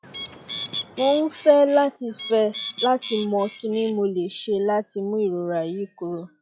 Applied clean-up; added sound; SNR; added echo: classical method log-MMSE.